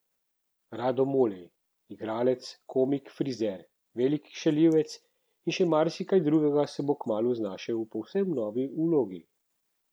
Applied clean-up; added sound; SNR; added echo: none; none; none; none.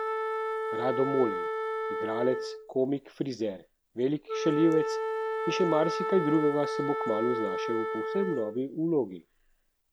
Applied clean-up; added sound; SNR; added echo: none; Wind instrument, woodwind instrument; 3 dB; none.